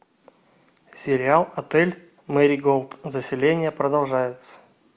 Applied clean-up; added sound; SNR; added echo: none; none; none; none.